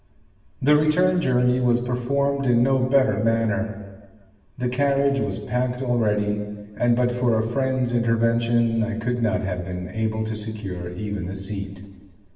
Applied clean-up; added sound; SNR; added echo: none; none; none; reverberation time 1.4 s.